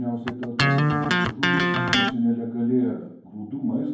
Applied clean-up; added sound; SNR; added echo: none; Electric guitar; -3 dB; reverberation time 0.9 s.